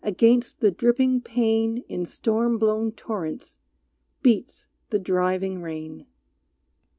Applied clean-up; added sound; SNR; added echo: none; none; none; none.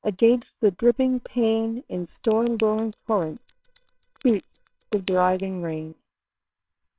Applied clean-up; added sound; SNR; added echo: neural separator model SepFormer WHAMR!.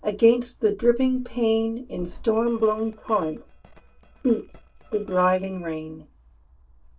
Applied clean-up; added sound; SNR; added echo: neural separator model SepFormer DNS4.